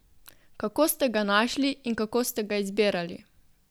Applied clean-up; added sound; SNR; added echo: none; none; none; none.